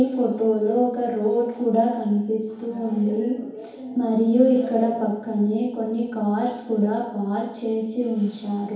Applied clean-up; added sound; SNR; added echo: none; none; none; reverberation time 2.2 s.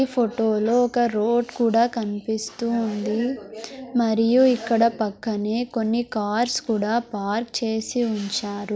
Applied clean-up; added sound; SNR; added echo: none; none; none; none.